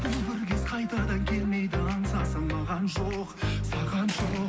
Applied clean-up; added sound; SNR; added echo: none; Slam; 17 dB; reverberation time 0.2 s.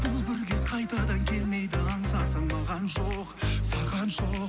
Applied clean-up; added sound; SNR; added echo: none; none; none; none.